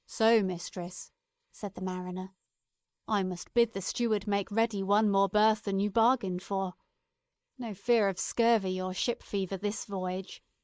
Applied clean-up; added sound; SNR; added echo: neural mask model Resemble Enhance denoiser.